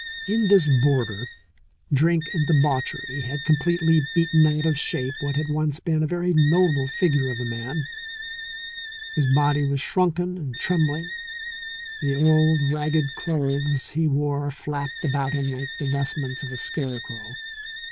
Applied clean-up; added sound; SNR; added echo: neural diffusion model UNIVERSE++.